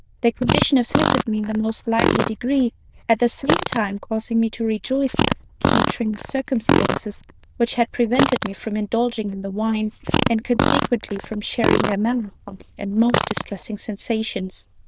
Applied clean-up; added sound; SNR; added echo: neural diffusion model UNIVERSE++.